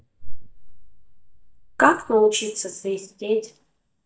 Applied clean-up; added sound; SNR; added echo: neural mask model DeepFilterNet 3.